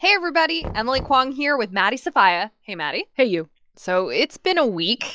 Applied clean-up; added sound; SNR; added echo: classical method log-MMSE.